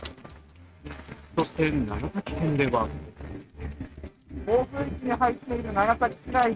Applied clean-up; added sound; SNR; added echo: neural mask model RNNoise.